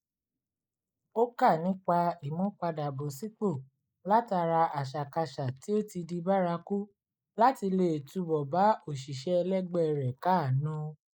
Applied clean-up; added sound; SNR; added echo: neural mask model Resemble Enhance denoiser.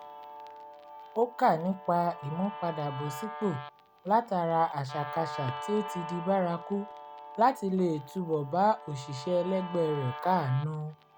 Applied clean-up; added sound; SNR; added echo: none; Guitar; 12 dB; none.